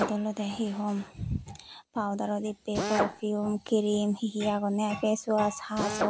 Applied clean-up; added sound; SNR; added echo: none; Drill; 8 dB; none.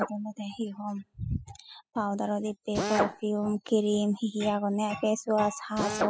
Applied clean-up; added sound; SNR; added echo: classical method spectral subtraction.